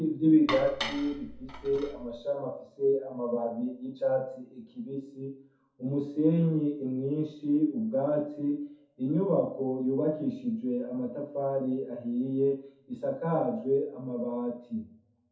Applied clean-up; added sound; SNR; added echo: none; Dishes, pots, and pans; 9 dB; reverberation time 0.5 s.